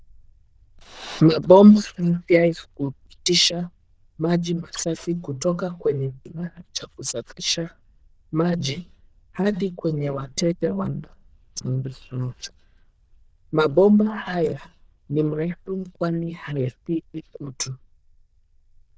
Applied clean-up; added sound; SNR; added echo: neural diffusion model UNIVERSE++.